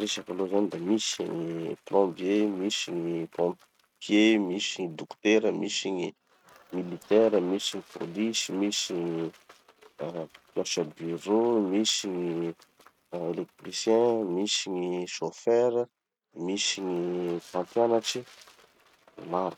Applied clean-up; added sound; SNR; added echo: neural mask model RNNoise.